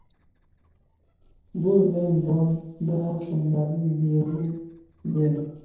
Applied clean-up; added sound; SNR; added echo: neural separator model SepFormer DNS4.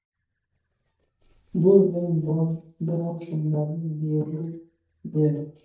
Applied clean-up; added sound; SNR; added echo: neural mask model DeepFilterNet 3.